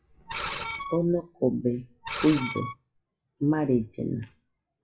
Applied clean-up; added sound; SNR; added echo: classical method WPE with log-MMSE.